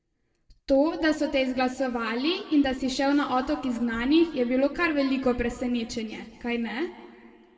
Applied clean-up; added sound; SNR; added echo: none; none; none; reverberation time 1.7 s.